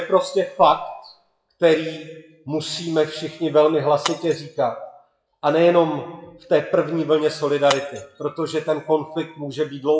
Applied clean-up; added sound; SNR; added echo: classical method WPE with log-MMSE.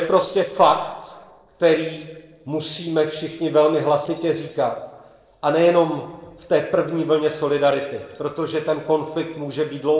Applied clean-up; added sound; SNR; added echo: neural separator model SepFormer DNS4.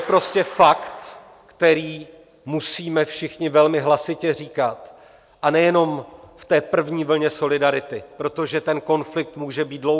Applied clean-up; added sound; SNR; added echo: none; none; none; none.